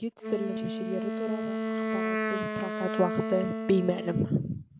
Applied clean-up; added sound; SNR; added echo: none; Wind instrument, woodwind instrument; 2 dB; none.